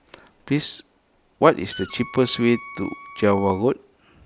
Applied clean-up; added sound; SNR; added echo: none; Wind instrument, woodwind instrument; 17 dB; none.